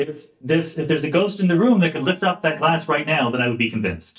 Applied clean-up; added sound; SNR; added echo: neural mask model DeepFilterNet 3.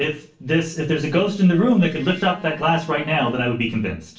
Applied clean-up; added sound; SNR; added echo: neural separator model SepFormer DNS4.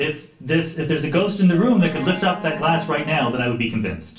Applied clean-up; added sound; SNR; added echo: none; Wind instrument, woodwind instrument; 16 dB; reverberation time 0.3 s.